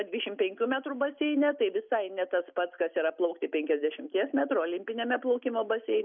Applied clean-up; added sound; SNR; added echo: none; none; none; none.